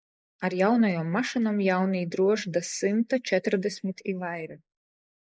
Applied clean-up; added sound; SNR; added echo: neural mask model Resemble Enhance denoiser.